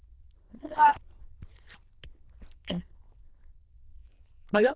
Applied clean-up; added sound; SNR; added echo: neural diffusion model UNIVERSE++.